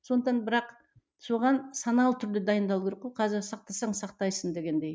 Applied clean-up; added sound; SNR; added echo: none; none; none; none.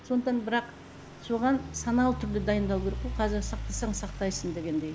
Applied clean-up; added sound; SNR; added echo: none; Idling / Truck; 8 dB; none.